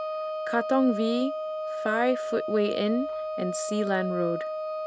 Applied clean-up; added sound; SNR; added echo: none; Wind instrument, woodwind instrument; 4 dB; none.